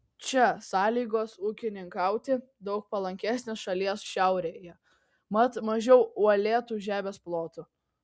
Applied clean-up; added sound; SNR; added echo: none; none; none; none.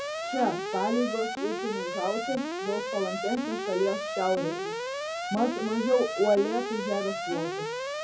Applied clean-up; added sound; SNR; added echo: none; Alarm; 3 dB; reverberation time 0.4 s.